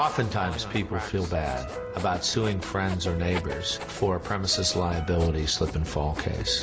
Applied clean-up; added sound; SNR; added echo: none; Sawing; 15 dB; none.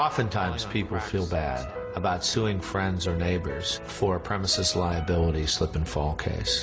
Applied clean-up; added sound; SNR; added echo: none; none; none; none.